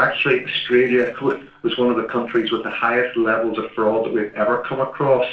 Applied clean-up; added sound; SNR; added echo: neural separator model SepFormer DNS4.